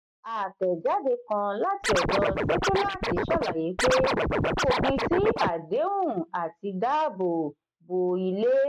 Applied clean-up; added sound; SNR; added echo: neural mask model RNNoise.